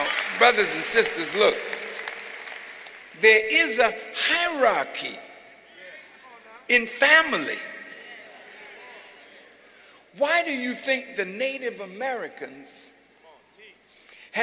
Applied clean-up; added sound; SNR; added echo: none; none; none; none.